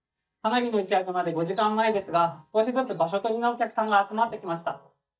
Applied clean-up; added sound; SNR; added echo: neural mask model DeepFilterNet 3.